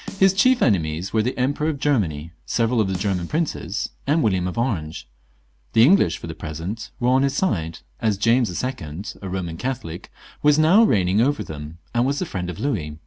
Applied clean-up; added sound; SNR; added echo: none; Snare drum; 20 dB; none.